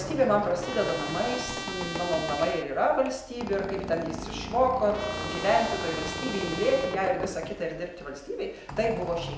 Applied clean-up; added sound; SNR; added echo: none; Trumpet + Squeak; 7 dB; none.